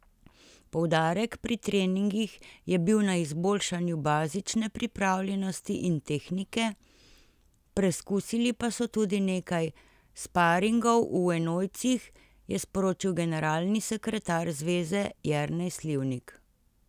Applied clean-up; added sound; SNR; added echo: none; none; none; none.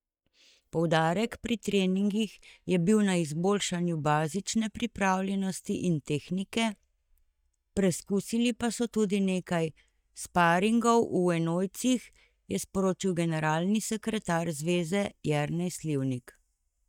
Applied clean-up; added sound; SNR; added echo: neural mask model DeepFilterNet 3.